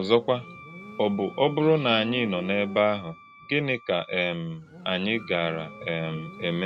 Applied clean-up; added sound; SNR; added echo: none; Wind instrument, woodwind instrument + Motorcycle; 17 dB; none.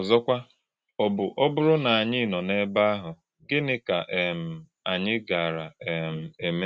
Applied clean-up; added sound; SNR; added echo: none; none; none; none.